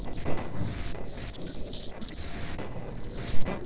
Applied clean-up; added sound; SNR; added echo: neural separator model SepFormer DNS4.